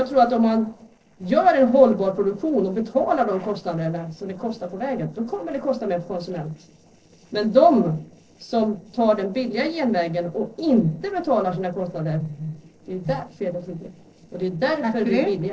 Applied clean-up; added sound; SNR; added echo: neural separator model SepFormer DNS4.